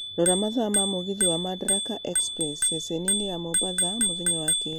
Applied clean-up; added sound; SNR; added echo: none; Bicycle bell; -2 dB; none.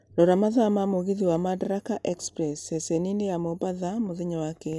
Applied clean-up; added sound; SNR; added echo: none; none; none; none.